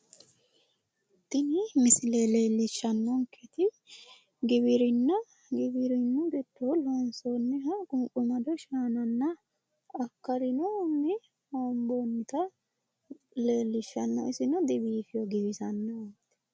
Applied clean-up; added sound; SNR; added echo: none; none; none; none.